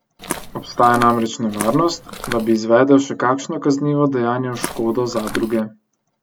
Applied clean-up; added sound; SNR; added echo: none; Walk, footsteps; 12 dB; none.